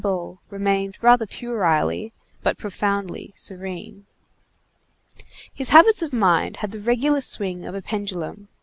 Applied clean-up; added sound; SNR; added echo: none; none; none; none.